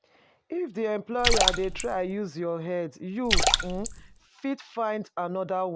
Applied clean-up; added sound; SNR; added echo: none; Splash, splatter; -5 dB; none.